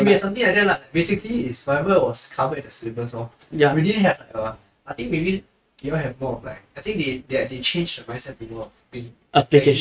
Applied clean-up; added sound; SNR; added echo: neural mask model RNNoise.